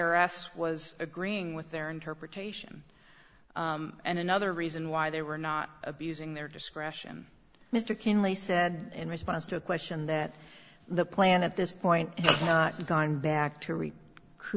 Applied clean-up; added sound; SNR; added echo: none; none; none; none.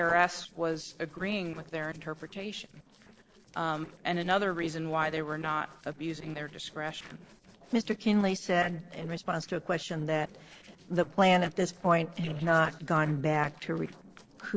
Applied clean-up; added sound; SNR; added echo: neural separator model SepFormer DNS4.